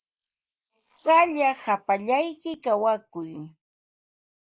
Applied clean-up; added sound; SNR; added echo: neural mask model Resemble Enhance denoiser.